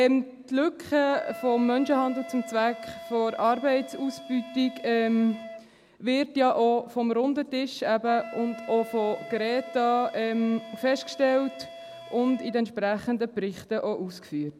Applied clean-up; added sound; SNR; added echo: none; Wind instrument, woodwind instrument; 17 dB; none.